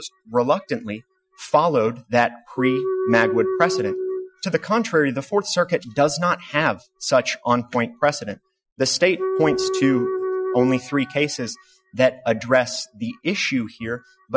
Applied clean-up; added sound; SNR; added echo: classical method Wiener filter.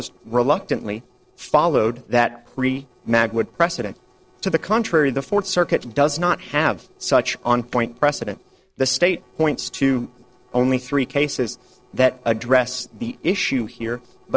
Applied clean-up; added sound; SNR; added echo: neural separator model SepFormer DNS4.